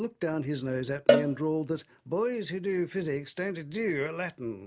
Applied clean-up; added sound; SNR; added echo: none; Cowbell; -1 dB; none.